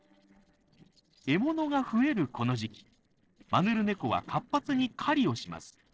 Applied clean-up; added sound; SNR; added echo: neural separator model SepFormer DNS4.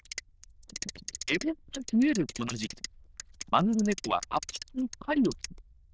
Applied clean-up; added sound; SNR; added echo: neural diffusion model UNIVERSE++.